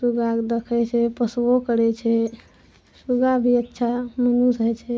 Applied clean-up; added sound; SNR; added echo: none; none; none; none.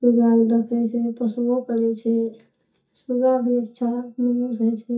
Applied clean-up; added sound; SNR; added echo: neural mask model DeepFilterNet 3.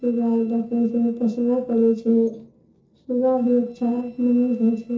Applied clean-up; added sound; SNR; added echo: neural separator model SepFormer DNS4.